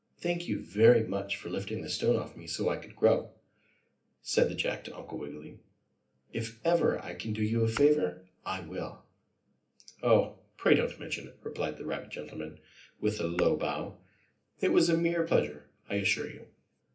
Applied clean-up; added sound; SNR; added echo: none; Tap / Glass; 17 dB; reverberation time 0.3 s.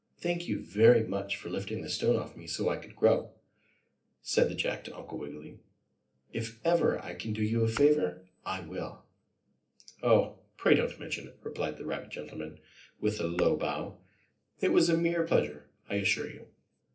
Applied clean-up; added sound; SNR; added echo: neural separator model SepFormer DNS4.